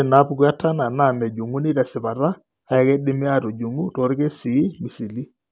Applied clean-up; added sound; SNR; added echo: none; none; none; none.